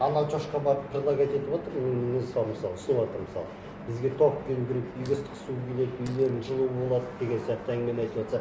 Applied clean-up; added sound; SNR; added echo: none; Fart; 19 dB; none.